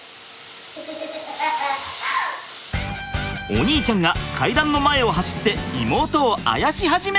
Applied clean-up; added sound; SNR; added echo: none; none; none; none.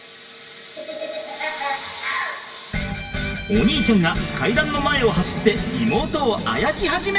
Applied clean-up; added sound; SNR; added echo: none; none; none; reverberation time 2.0 s.